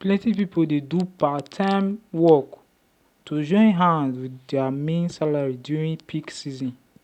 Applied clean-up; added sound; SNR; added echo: none; none; none; none.